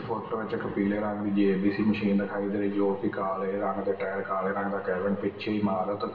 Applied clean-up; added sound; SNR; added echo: none; none; none; reverberation time 1.1 s.